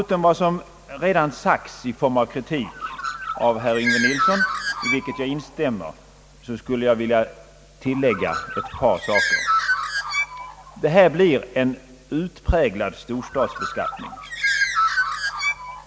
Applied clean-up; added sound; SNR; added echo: none; Bird; 4 dB; none.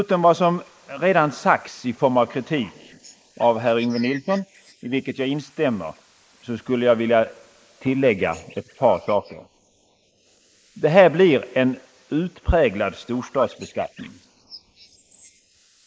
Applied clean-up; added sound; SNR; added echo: neural mask model Resemble Enhance denoiser.